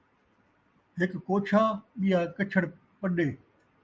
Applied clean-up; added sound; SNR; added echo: none; none; none; none.